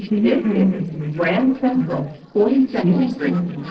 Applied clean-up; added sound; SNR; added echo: neural separator model SepFormer DNS4.